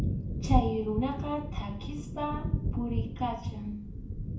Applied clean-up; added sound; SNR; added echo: none; Thunder; -2 dB; reverberation time 0.6 s.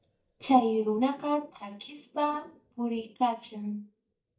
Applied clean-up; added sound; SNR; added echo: neural mask model DeepFilterNet 3.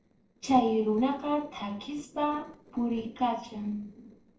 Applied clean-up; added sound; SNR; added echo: neural separator model SepFormer DNS4.